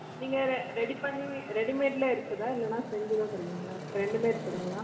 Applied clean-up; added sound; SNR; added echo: none; Traffic noise, roadway noise; 11 dB; reverberation time 1.9 s.